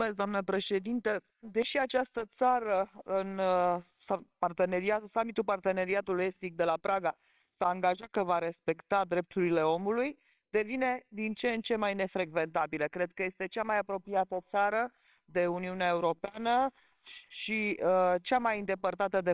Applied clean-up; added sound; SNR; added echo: neural separator model SepFormer WHAMR!.